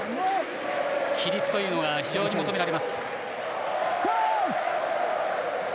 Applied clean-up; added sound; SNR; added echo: none; none; none; none.